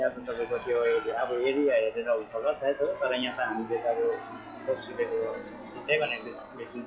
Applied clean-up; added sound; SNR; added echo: classical method log-MMSE.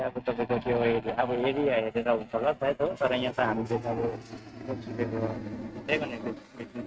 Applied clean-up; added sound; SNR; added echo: neural mask model RNNoise.